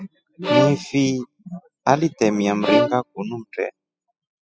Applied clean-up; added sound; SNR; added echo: classical method spectral subtraction.